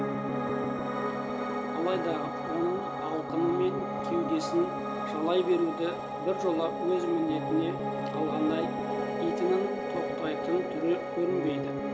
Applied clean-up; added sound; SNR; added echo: none; Piano; 1 dB; none.